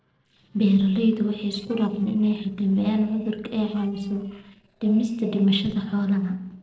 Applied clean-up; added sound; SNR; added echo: neural separator model SepFormer DNS4.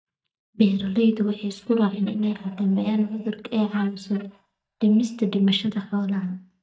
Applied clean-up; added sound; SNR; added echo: neural mask model DeepFilterNet 3.